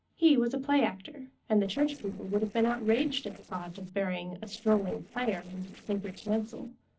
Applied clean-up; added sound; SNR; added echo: neural separator model SepFormer DNS4.